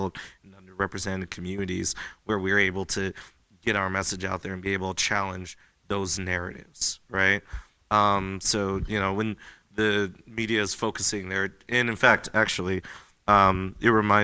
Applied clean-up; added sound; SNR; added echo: none; none; none; none.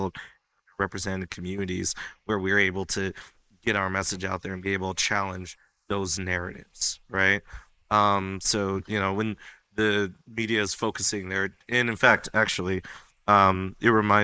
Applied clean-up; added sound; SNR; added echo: neural mask model Resemble Enhance denoiser.